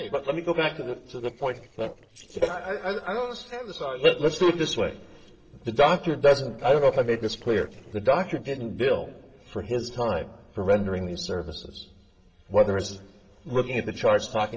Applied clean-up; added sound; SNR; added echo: neural separator model SepFormer DNS4.